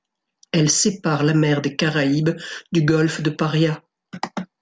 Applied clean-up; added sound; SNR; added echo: none; none; none; none.